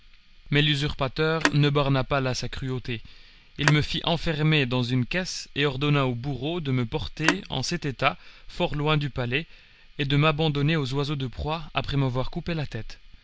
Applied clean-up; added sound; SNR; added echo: none; Telephone; 6 dB; none.